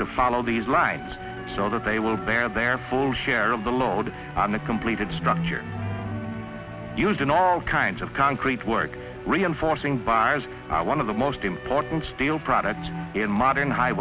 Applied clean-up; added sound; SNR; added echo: none; none; none; none.